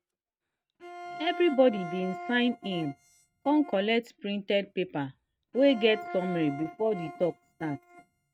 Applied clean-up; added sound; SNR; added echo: neural mask model RNNoise.